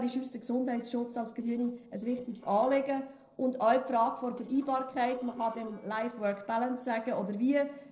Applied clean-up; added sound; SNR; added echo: neural separator model SepFormer DNS4.